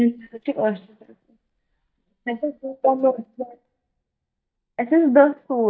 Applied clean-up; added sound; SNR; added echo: neural mask model DeepFilterNet 3.